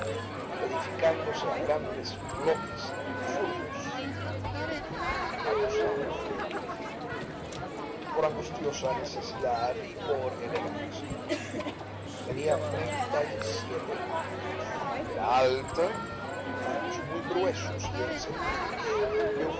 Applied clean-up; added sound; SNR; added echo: none; Crowd; -1 dB; none.